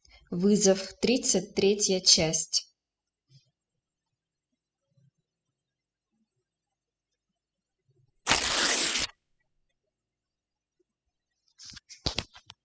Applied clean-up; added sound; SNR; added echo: classical method spectral subtraction.